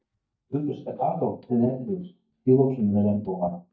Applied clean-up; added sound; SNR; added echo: neural mask model DeepFilterNet 3.